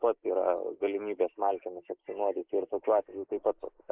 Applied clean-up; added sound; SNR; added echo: neural mask model Resemble Enhance denoiser.